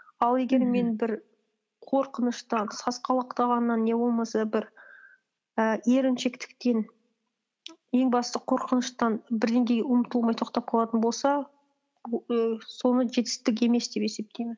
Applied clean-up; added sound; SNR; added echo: none; none; none; none.